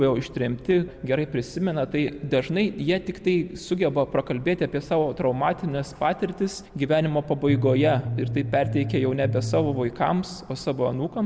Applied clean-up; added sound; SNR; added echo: none; Bass guitar; 4 dB; none.